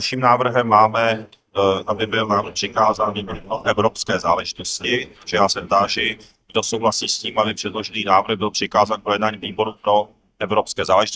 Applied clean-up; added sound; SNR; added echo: neural mask model DeepFilterNet 3.